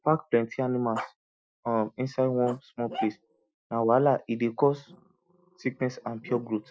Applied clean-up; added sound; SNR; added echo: classical method Wiener filter.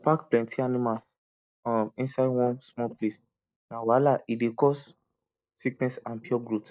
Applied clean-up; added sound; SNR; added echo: neural mask model DeepFilterNet 3.